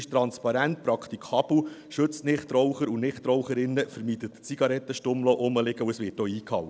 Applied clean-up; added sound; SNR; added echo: none; none; none; none.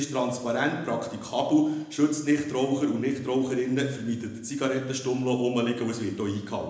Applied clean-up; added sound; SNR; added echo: none; none; none; reverberation time 0.9 s.